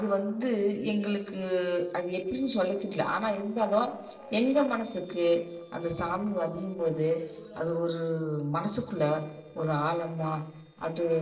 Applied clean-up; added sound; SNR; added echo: neural separator model SepFormer DNS4.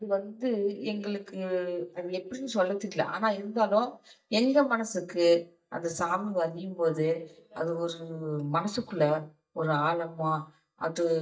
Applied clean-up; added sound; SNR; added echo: neural mask model DeepFilterNet 3.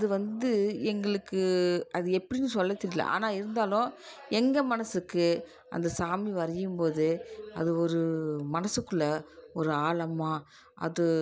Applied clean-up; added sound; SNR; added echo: none; none; none; none.